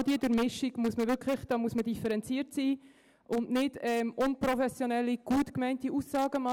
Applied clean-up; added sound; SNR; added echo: none; none; none; none.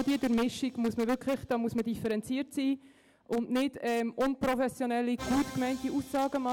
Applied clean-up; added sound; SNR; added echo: none; Musical instrument; 19 dB; none.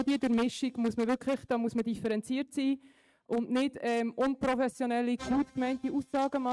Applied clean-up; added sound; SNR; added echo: neural mask model RNNoise.